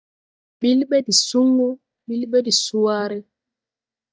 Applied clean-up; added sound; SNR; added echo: neural mask model DeepFilterNet 3.